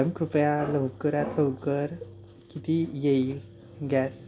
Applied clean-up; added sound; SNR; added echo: none; none; none; none.